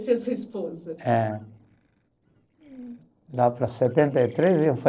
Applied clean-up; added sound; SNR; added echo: neural separator model SepFormer DNS4.